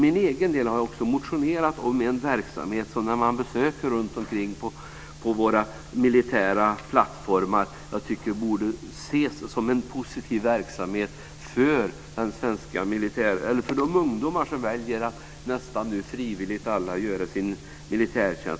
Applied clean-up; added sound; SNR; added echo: none; none; none; none.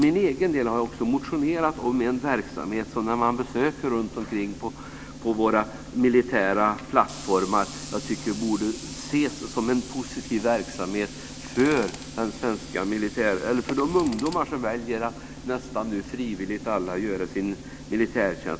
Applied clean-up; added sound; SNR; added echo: none; Tools; 15 dB; none.